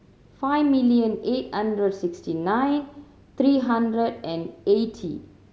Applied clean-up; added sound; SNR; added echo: none; none; none; none.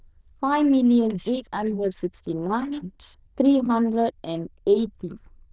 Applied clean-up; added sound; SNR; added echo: neural diffusion model UNIVERSE++.